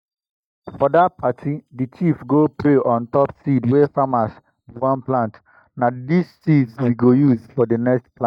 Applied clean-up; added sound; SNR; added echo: neural mask model DeepFilterNet 3.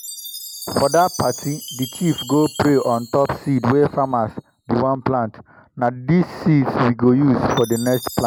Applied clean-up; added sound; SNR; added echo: none; Chime; 17 dB; none.